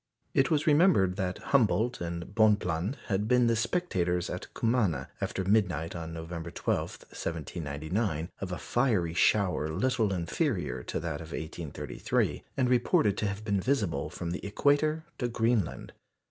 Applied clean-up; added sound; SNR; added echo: none; none; none; none.